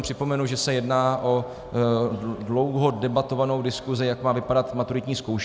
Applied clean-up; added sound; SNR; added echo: none; none; none; none.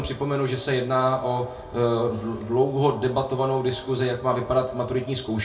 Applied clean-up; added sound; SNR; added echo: none; Bell; 18 dB; reverberation time 0.3 s.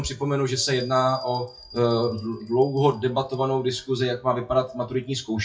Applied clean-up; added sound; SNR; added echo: classical method WPE with log-MMSE.